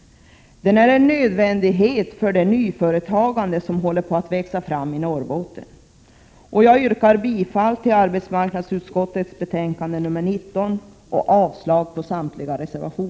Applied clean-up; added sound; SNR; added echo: none; none; none; none.